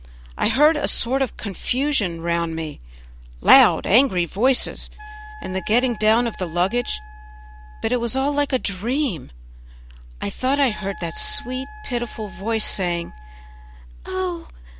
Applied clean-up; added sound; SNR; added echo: none; Wind instrument, woodwind instrument; 19 dB; none.